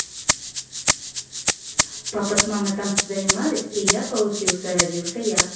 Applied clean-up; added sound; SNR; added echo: none; Rattle (instrument); -2 dB; reverberation time 0.6 s.